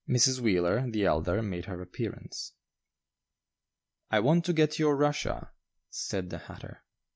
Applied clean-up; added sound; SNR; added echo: none; none; none; none.